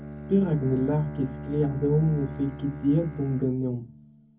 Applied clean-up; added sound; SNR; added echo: none; Bowed string instrument; 11 dB; reverberation time 0.3 s.